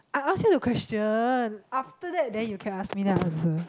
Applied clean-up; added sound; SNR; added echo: none; none; none; none.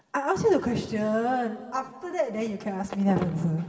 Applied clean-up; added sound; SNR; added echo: none; none; none; reverberation time 2.3 s.